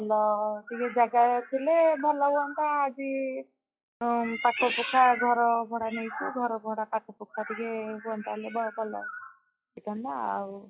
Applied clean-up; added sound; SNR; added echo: classical method log-MMSE.